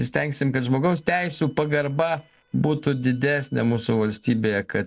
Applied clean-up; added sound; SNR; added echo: neural separator model SepFormer DNS4.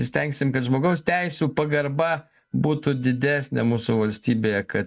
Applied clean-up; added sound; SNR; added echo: neural mask model DeepFilterNet 3.